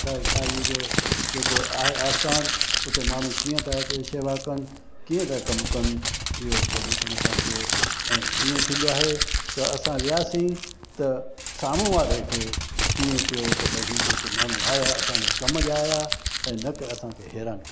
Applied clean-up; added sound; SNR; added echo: none; Crumpling, crinkling; -3 dB; none.